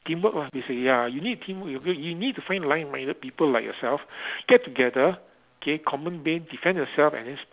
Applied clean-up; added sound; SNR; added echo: none; none; none; none.